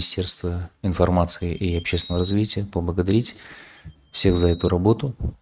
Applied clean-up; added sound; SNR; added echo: neural mask model RNNoise.